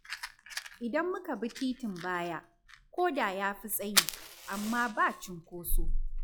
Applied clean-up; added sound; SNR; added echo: classical method log-MMSE.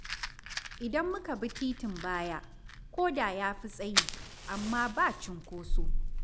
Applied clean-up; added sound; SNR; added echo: none; Fire; 0 dB; none.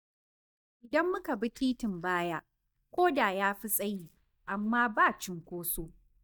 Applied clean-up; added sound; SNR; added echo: neural mask model DeepFilterNet 3.